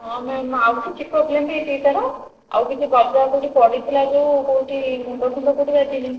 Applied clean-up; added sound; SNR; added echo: neural separator model SepFormer DNS4.